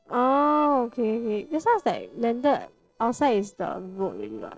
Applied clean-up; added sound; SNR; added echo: neural separator model SepFormer DNS4.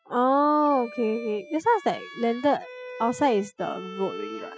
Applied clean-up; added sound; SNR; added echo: classical method spectral subtraction.